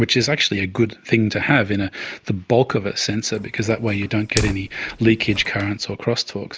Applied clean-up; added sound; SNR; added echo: none; Fire; 12 dB; none.